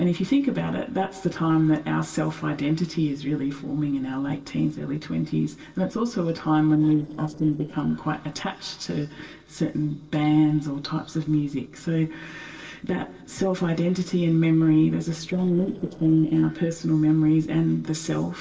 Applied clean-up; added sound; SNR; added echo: neural separator model SepFormer DNS4.